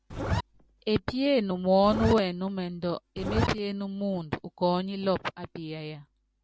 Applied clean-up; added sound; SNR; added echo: none; Zipper (clothing); 0 dB; none.